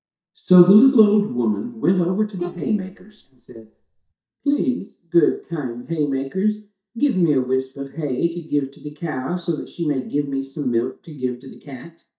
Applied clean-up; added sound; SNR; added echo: neural mask model DeepFilterNet 3.